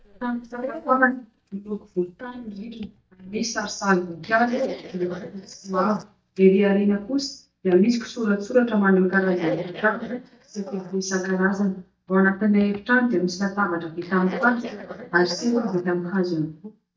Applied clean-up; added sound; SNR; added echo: neural mask model DeepFilterNet 3.